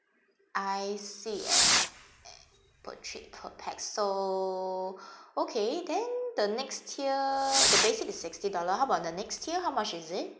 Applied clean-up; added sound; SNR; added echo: none; Fireworks; -2 dB; none.